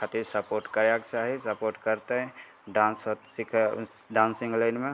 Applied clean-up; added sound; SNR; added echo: none; none; none; none.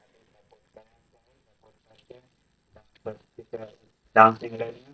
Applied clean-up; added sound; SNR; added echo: neural mask model DeepFilterNet 3.